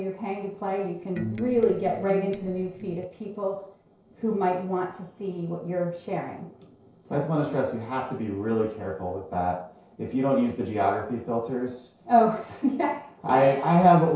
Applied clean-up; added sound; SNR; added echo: neural separator model SepFormer DNS4.